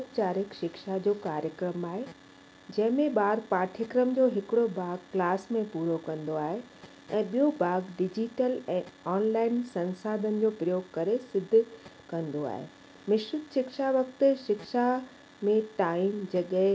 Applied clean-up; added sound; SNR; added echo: none; none; none; none.